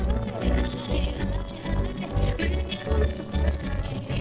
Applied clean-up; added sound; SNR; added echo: neural separator model SepFormer DNS4.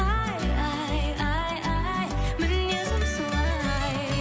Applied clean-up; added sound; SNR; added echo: none; none; none; none.